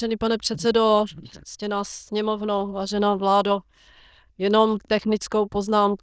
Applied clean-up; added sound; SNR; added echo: neural diffusion model UNIVERSE++.